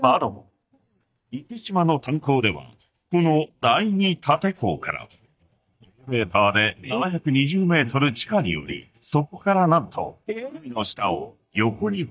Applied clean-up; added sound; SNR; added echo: neural mask model DeepFilterNet 3.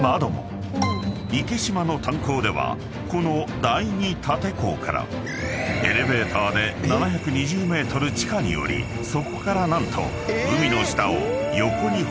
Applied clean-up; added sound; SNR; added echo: none; Marimba, xylophone; 17 dB; none.